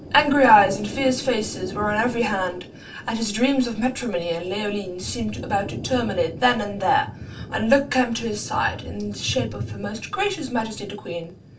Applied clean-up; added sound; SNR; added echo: none; Thunder; 13 dB; reverberation time 0.2 s.